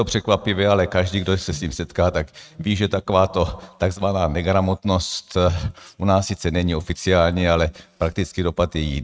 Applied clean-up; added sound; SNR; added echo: neural mask model RNNoise.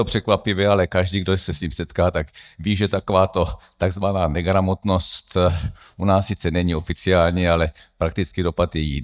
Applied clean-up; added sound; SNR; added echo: neural mask model DeepFilterNet 3.